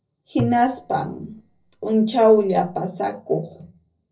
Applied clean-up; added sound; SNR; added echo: neural separator model SepFormer DNS4.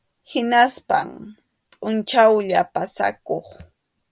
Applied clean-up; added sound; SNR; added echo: none; none; none; none.